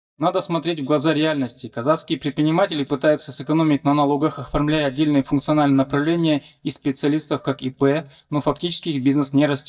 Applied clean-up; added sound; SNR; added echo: neural mask model DeepFilterNet 3.